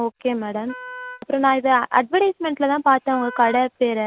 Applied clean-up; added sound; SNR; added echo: none; Wind instrument, woodwind instrument; 18 dB; none.